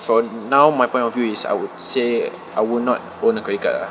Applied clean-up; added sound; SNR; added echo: none; none; none; none.